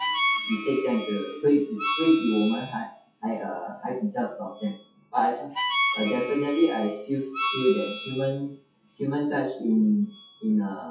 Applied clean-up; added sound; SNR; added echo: classical method WPE with log-MMSE.